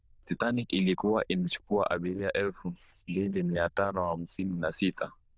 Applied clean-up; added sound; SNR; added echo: neural diffusion model UNIVERSE++.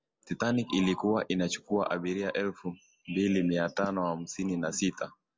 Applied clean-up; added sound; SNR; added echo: none; none; none; none.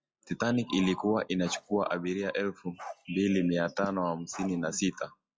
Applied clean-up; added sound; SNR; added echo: classical method log-MMSE.